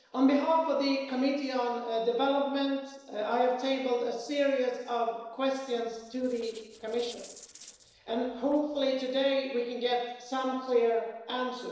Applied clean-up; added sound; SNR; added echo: neural separator model SepFormer DNS4.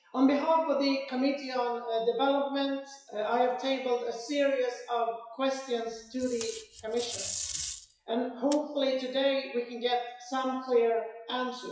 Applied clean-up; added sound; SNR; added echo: classical method WPE with log-MMSE.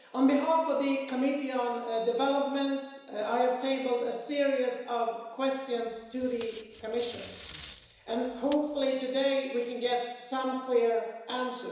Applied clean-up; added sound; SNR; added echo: none; Packing tape, duct tape; 12 dB; reverberation time 1.0 s.